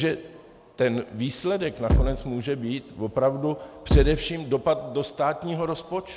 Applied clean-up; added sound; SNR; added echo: none; Bass drum; -2 dB; none.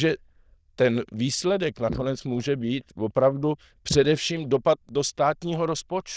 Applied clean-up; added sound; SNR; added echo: neural diffusion model UNIVERSE++.